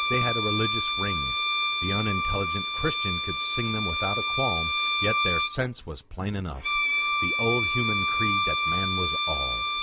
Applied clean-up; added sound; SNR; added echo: none; Bowed string instrument; -4 dB; none.